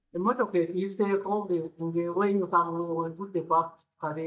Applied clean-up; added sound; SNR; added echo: neural mask model DeepFilterNet 3.